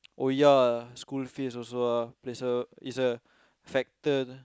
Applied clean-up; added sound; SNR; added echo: none; none; none; none.